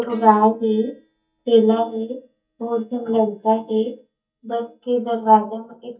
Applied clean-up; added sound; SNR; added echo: neural mask model DeepFilterNet 3.